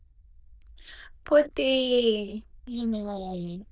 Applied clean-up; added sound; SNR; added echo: neural diffusion model UNIVERSE++.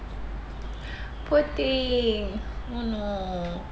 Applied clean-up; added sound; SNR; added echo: none; Run; 15 dB; none.